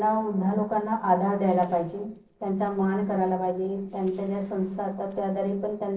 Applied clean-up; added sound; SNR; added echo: neural separator model SepFormer DNS4.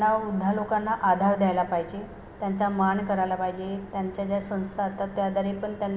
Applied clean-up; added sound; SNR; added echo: none; none; none; none.